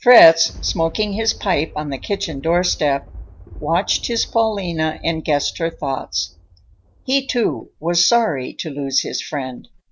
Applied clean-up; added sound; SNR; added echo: none; Thunder; 19 dB; none.